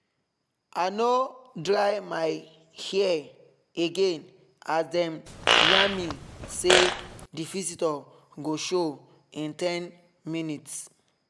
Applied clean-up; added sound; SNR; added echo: none; Fart; -5 dB; none.